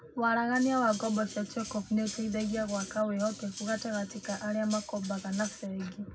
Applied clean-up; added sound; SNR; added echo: none; Cutlery, silverware; 14 dB; reverberation time 0.4 s.